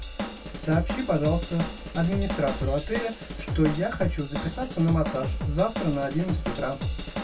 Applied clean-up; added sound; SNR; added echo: none; Drum / Drum kit; 4 dB; reverberation time 0.1 s.